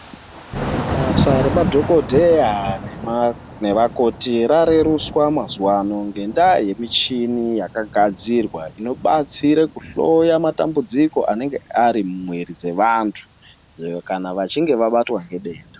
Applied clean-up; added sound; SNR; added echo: none; Thunder / Rain; 10 dB; none.